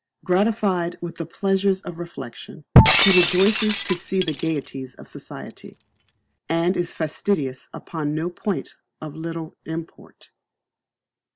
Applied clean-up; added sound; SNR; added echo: none; Shatter; -3 dB; none.